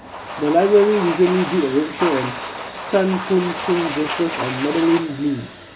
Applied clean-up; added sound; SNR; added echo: none; Domestic sounds, home sounds; 9 dB; none.